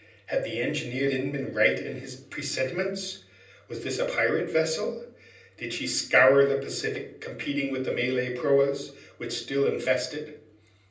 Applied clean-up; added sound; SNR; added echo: none; none; none; reverberation time 0.6 s.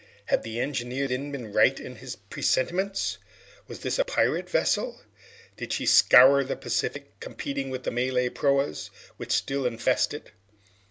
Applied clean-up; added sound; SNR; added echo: none; none; none; none.